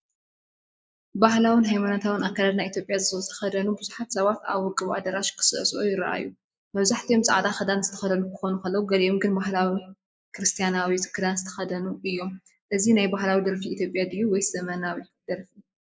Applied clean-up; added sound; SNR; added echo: neural mask model Resemble Enhance denoiser.